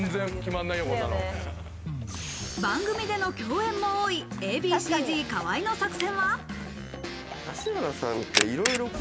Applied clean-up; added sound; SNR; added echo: none; Camera; 9 dB; none.